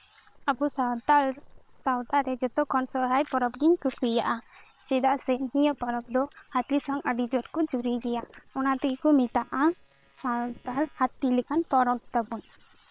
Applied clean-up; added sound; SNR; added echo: neural separator model SepFormer WHAM!.